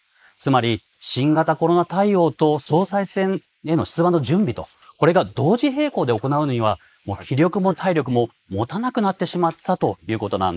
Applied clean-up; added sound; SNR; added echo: neural mask model Resemble Enhance denoiser.